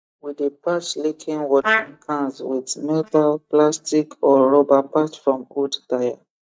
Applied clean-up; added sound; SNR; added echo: neural mask model DeepFilterNet 3.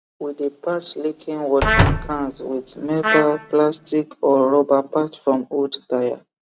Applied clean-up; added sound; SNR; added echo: none; Trumpet + Slam; 2 dB; none.